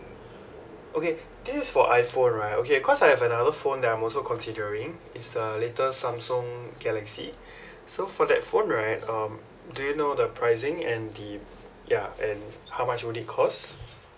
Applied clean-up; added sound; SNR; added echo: none; none; none; none.